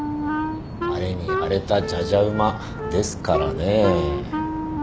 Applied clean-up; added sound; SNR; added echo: none; Wind instrument, woodwind instrument; 5 dB; none.